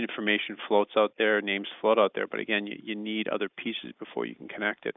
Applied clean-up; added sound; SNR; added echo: neural mask model Resemble Enhance denoiser.